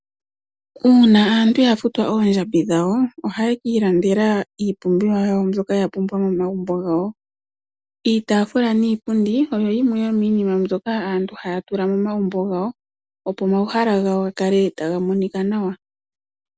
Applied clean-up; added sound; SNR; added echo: none; none; none; none.